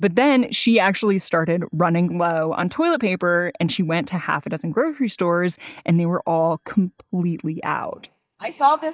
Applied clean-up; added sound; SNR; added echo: neural mask model DeepFilterNet 3.